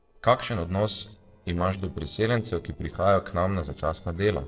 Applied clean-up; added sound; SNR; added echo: neural separator model SepFormer DNS4.